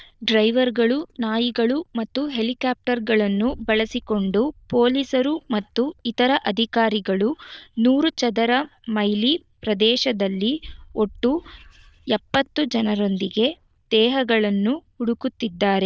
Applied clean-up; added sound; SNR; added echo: neural diffusion model UNIVERSE++.